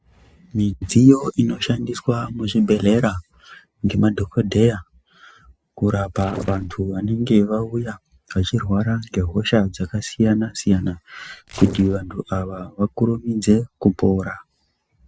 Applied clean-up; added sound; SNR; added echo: neural separator model SepFormer DNS4.